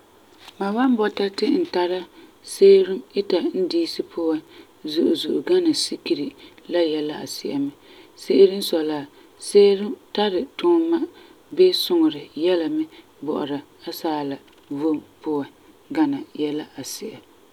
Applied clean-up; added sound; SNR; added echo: none; none; none; none.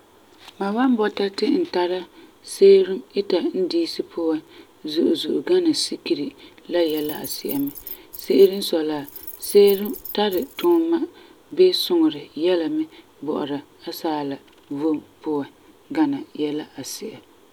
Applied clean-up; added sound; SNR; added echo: none; Keys jangling; 15 dB; none.